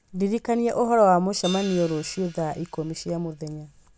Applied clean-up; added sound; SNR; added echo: none; Hi-hat; 20 dB; none.